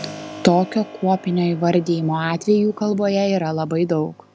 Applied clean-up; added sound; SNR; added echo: none; Keyboard (musical); 20 dB; none.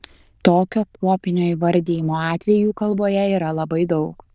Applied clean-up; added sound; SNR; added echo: neural diffusion model UNIVERSE++.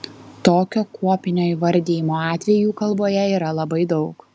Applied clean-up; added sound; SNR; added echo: none; none; none; none.